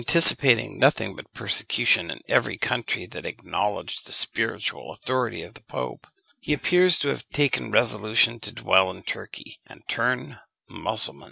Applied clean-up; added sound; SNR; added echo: none; none; none; none.